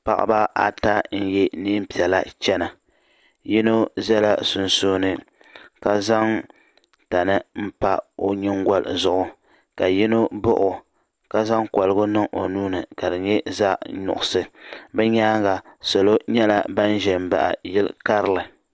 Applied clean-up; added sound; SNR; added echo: none; none; none; none.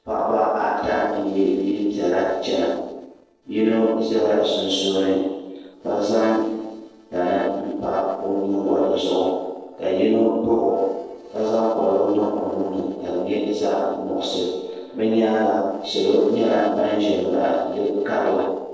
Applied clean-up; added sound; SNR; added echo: neural separator model SepFormer DNS4.